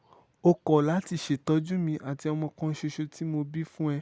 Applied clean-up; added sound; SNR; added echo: none; none; none; none.